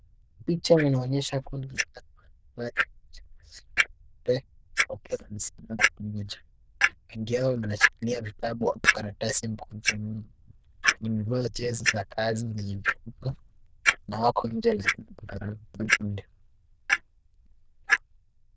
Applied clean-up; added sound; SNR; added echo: neural diffusion model UNIVERSE++.